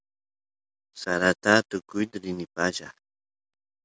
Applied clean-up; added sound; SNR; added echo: none; none; none; none.